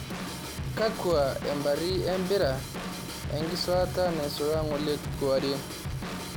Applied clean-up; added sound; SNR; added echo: none; Drum / Drum kit; 5 dB; none.